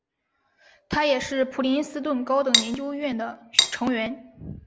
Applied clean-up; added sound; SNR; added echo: none; Cutlery, silverware; -2 dB; none.